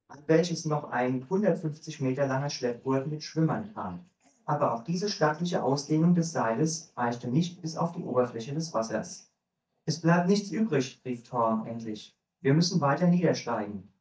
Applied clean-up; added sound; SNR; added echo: neural mask model DeepFilterNet 3.